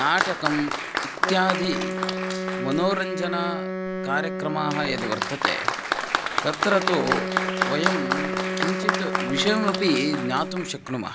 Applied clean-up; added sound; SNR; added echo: none; Applause + Wind instrument, woodwind instrument; 0 dB; none.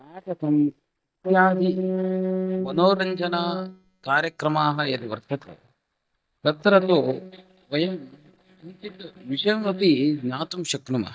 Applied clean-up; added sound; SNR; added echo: neural mask model DeepFilterNet 3.